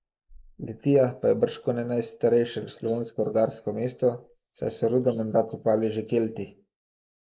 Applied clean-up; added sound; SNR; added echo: neural mask model Resemble Enhance denoiser.